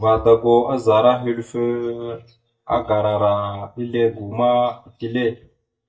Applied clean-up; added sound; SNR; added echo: neural mask model DeepFilterNet 3.